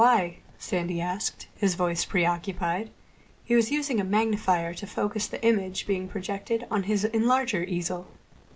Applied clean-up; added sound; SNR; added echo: none; none; none; none.